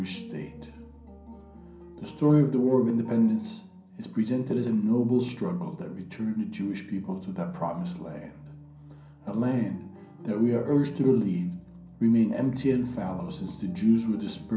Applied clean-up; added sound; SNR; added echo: none; none; none; reverberation time 0.6 s.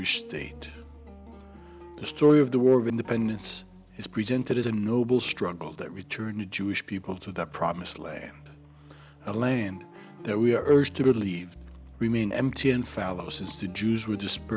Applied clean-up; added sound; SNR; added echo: none; none; none; none.